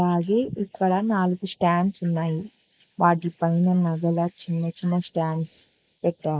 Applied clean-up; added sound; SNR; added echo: neural mask model Resemble Enhance denoiser.